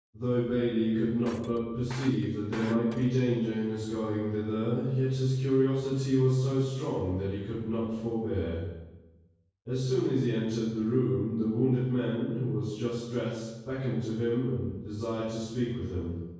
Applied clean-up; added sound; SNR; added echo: none; Shatter; 17 dB; reverberation time 1.3 s.